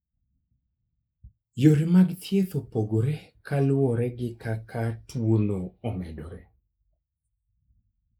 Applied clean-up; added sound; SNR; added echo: neural mask model Resemble Enhance denoiser.